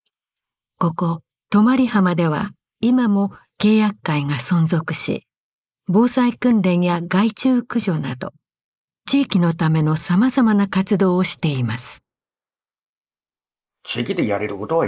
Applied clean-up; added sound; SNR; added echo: neural mask model Resemble Enhance denoiser.